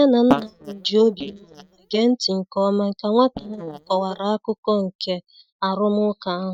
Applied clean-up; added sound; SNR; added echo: neural mask model DeepFilterNet 3.